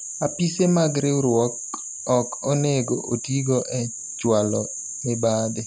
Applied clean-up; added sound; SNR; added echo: none; none; none; none.